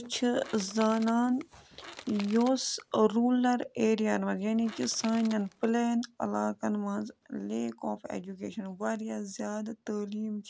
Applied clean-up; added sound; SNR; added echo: none; Crushing / Wood; 18 dB; none.